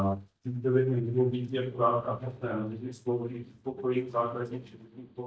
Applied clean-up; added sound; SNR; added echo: neural mask model DeepFilterNet 3.